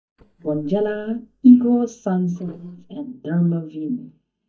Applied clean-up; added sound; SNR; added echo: neural mask model DeepFilterNet 3.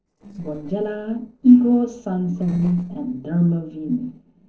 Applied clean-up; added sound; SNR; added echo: neural separator model SepFormer DNS4.